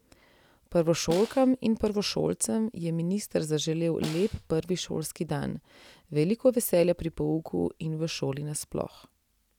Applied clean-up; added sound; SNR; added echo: none; Snare drum; 16 dB; none.